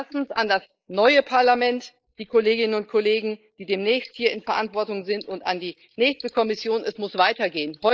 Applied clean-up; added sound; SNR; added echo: neural mask model Resemble Enhance denoiser.